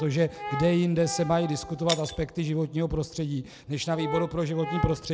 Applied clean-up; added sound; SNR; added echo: none; Brass instrument + Shatter; 11 dB; none.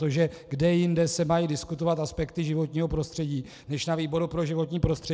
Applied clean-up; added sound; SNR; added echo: none; none; none; none.